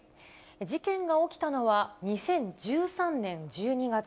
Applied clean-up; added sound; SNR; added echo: none; none; none; none.